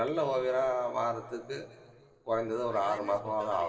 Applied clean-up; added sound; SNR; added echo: neural separator model SepFormer DNS4.